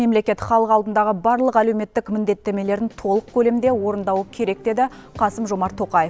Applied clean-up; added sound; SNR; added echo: none; none; none; none.